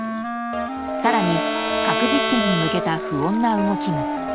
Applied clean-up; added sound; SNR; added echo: none; Wind instrument, woodwind instrument + Bowed string instrument; 2 dB; none.